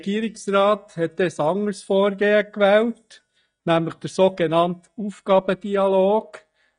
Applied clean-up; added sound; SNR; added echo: neural mask model DeepFilterNet 3.